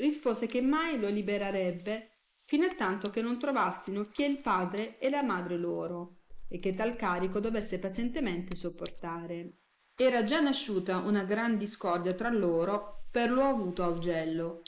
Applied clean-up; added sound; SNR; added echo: neural mask model Resemble Enhance denoiser.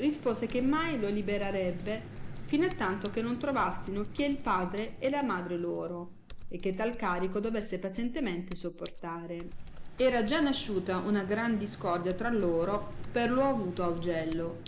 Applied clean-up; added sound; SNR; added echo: none; Vehicle + Computer keyboard; 9 dB; none.